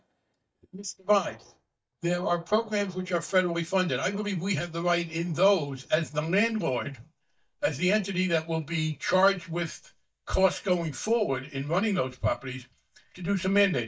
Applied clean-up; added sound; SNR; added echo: neural mask model DeepFilterNet 3.